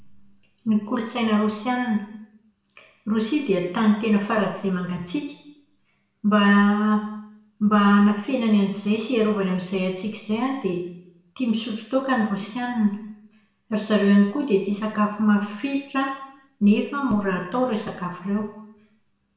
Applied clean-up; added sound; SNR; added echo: none; none; none; reverberation time 0.7 s.